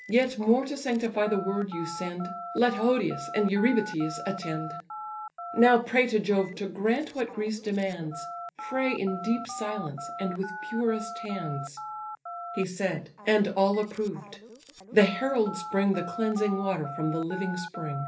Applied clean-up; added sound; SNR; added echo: none; Telephone; 11 dB; reverberation time 0.3 s.